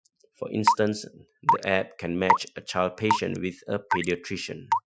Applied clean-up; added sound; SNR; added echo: classical method Wiener filter.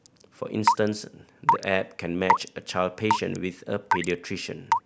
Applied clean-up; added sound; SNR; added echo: none; Raindrop / Drip / Water tap, faucet; -1 dB; none.